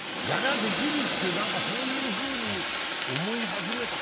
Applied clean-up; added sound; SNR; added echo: none; Fire; -4 dB; none.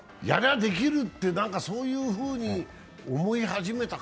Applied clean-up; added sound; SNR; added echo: none; none; none; none.